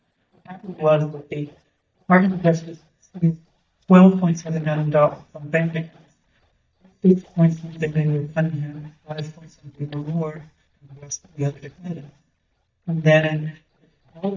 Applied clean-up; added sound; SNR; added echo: neural mask model DeepFilterNet 3.